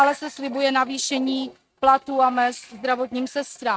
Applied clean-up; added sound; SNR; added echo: neural mask model RNNoise.